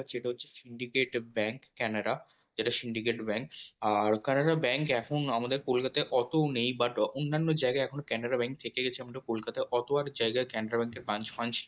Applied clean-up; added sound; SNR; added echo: neural mask model DeepFilterNet 3.